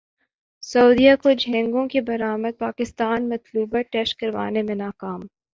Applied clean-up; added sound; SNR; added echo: neural mask model DeepFilterNet 3.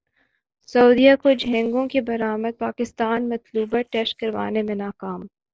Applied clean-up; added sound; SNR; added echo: neural separator model SepFormer DNS4.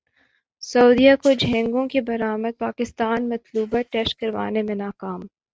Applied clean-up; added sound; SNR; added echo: neural mask model RNNoise.